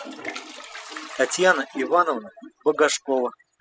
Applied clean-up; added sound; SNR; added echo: classical method spectral subtraction.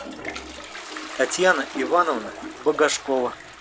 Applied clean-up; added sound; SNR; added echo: none; Toilet flush; 11 dB; none.